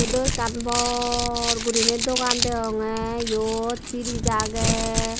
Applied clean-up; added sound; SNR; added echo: none; Crumpling, crinkling; 2 dB; none.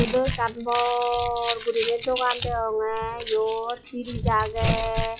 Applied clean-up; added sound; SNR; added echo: classical method log-MMSE.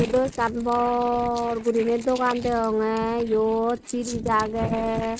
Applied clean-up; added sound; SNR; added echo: neural mask model RNNoise.